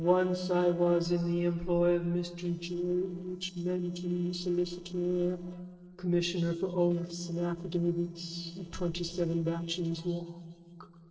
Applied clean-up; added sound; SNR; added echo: neural separator model SepFormer DNS4.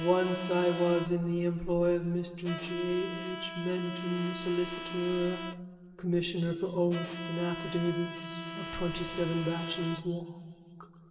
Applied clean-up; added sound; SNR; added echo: none; Bowed string instrument; 11 dB; reverberation time 2.5 s.